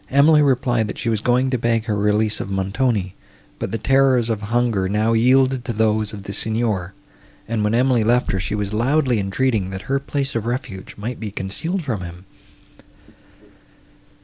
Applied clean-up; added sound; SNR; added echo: none; none; none; none.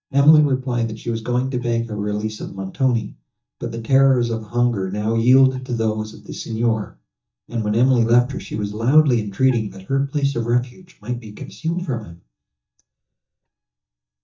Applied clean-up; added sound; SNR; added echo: neural mask model DeepFilterNet 3.